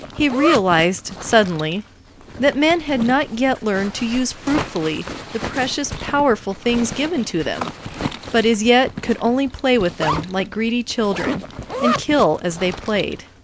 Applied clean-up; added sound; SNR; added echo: none; Zipper (clothing); 10 dB; none.